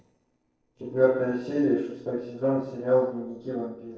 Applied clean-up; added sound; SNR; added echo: neural separator model SepFormer DNS4.